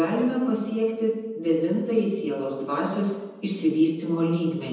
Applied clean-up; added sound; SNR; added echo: none; none; none; reverberation time 1.1 s.